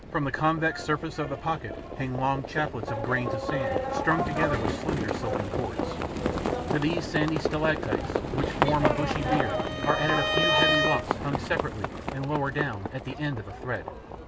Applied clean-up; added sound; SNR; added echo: none; Livestock, farm animals, working animals + Bowed string instrument; -1 dB; none.